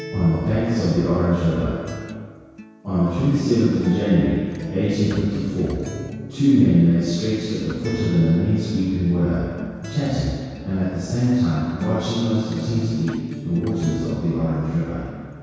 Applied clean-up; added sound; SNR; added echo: none; Acoustic guitar; 13 dB; reverberation time 2.0 s.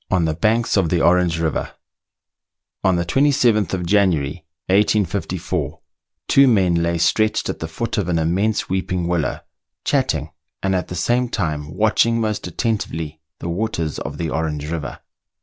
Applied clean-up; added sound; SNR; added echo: none; none; none; none.